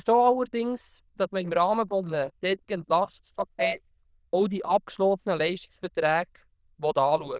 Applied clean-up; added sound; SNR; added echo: neural diffusion model UNIVERSE++.